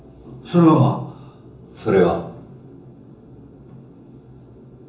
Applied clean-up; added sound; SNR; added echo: none; none; none; reverberation time 0.7 s.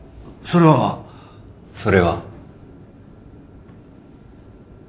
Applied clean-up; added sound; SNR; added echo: none; none; none; none.